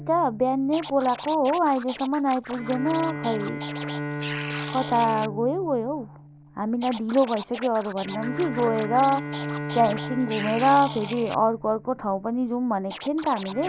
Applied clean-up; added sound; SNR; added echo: none; Scratching (performance technique) + Bowed string instrument; 10 dB; none.